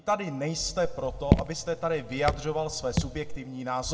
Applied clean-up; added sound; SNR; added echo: none; Raindrop / Drip; 0 dB; reverberation time 0.7 s.